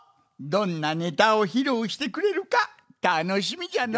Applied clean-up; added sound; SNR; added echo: none; none; none; none.